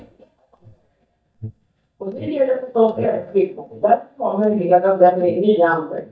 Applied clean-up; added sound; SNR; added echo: neural mask model DeepFilterNet 3.